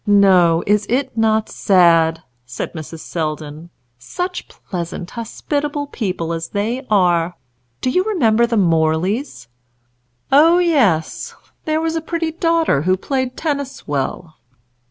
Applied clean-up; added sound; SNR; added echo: none; none; none; none.